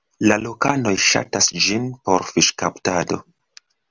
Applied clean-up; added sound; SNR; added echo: none; none; none; none.